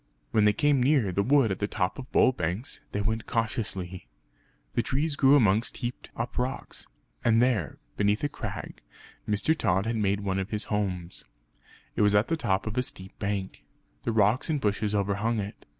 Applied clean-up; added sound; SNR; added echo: none; none; none; none.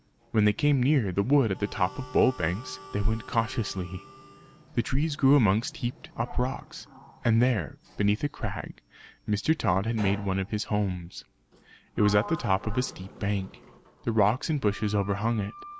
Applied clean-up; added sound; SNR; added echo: none; Harmonica + Sliding door; 20 dB; none.